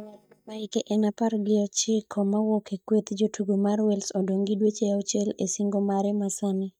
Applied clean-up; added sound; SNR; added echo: neural mask model DeepFilterNet 3.